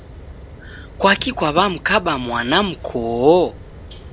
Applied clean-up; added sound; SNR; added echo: none; Fire; 17 dB; none.